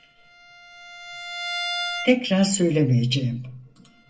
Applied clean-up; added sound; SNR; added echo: none; Bowed string instrument; 10 dB; reverberation time 0.1 s.